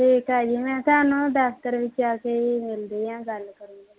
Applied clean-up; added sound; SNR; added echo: none; none; none; none.